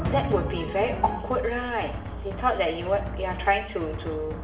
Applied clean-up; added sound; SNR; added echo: none; Drum; 5 dB; reverberation time 1.1 s.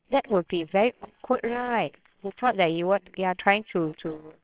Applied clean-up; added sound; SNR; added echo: neural separator model SepFormer WHAMR!.